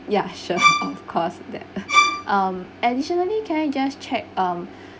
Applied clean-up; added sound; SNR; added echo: none; Bowed string instrument; -4 dB; none.